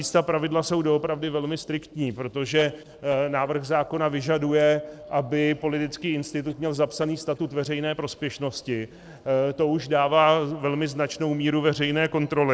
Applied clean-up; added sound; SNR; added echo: neural separator model SepFormer DNS4.